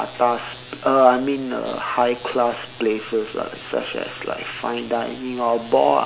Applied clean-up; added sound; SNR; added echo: none; none; none; none.